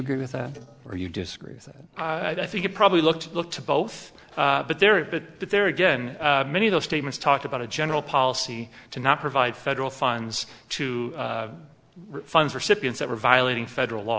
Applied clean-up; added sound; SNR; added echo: neural separator model SepFormer DNS4.